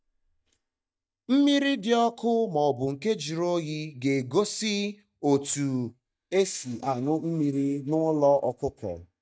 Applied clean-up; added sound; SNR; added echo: neural mask model DeepFilterNet 3.